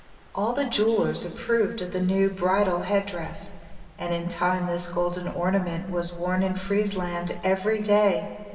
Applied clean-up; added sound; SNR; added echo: none; Wind; 16 dB; reverberation time 1.8 s.